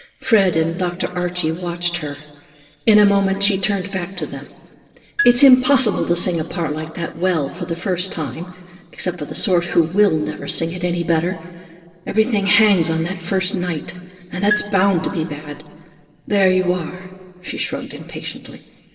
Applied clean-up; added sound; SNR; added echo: neural separator model SepFormer DNS4.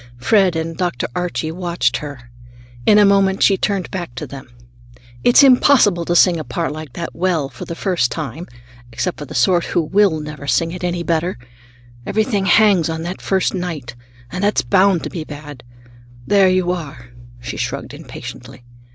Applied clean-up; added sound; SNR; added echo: none; none; none; none.